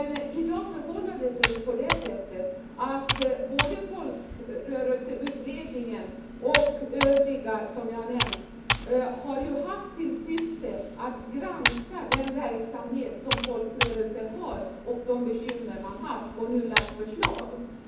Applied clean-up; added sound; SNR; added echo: none; Computer keyboard; 1 dB; reverberation time 0.9 s.